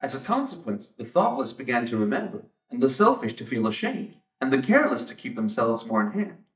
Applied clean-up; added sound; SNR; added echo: neural mask model DeepFilterNet 3.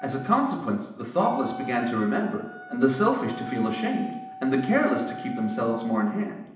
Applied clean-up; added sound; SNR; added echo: none; Wind instrument, woodwind instrument; 14 dB; reverberation time 0.8 s.